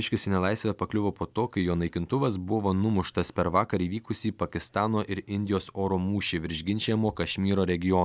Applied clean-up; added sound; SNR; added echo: none; none; none; none.